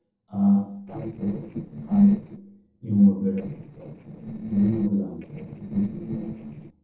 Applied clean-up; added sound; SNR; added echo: neural separator model SepFormer DNS4.